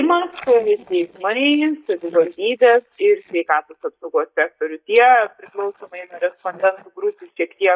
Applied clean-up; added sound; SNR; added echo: neural mask model DeepFilterNet 3.